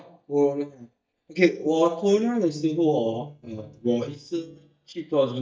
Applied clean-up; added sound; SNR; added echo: neural mask model DeepFilterNet 3.